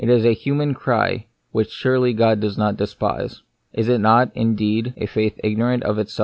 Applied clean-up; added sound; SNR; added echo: none; none; none; none.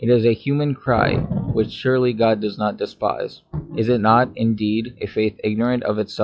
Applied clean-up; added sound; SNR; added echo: classical method log-MMSE.